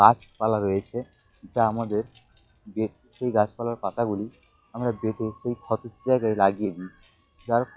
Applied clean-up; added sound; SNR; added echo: classical method log-MMSE.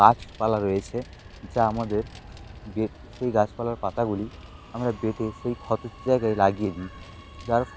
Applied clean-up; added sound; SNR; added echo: none; Vehicle + Subway, metro, underground; 17 dB; none.